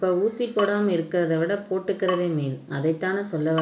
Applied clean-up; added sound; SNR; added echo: none; Drip / Water tap, faucet; 12 dB; none.